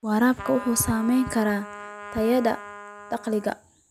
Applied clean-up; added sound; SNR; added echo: none; Trumpet; 15 dB; none.